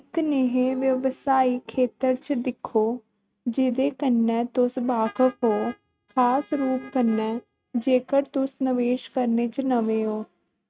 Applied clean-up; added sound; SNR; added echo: neural mask model RNNoise.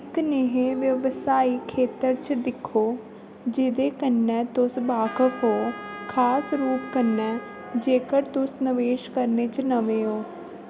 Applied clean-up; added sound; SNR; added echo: none; Trumpet; 15 dB; none.